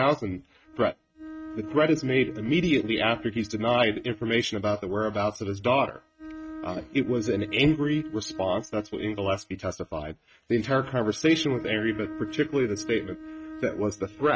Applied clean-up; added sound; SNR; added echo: neural mask model RNNoise.